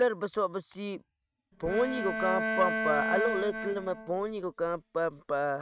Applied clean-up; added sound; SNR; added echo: neural mask model RNNoise.